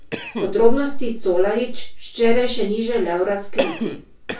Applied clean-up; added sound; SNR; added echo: none; Cough; 13 dB; reverberation time 0.2 s.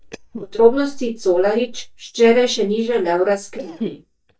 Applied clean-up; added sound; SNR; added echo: neural mask model DeepFilterNet 3.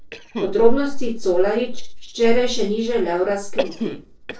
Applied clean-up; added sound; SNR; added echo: neural separator model SepFormer DNS4.